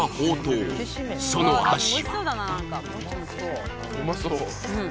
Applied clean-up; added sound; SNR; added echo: none; none; none; none.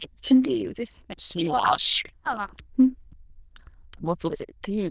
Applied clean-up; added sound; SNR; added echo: neural diffusion model UNIVERSE++.